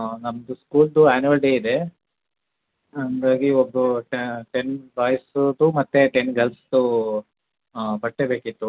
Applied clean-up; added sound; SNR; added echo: none; none; none; none.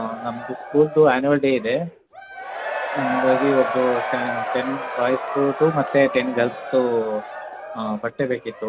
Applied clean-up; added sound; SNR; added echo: none; Crowd / Cheering; 7 dB; none.